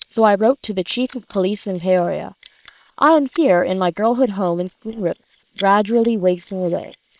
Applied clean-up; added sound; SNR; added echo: neural separator model SepFormer WHAM!.